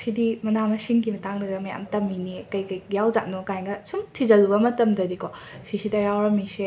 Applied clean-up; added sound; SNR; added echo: none; none; none; none.